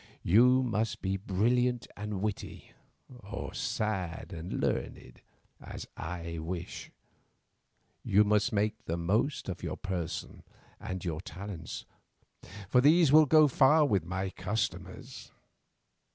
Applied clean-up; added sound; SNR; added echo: none; none; none; none.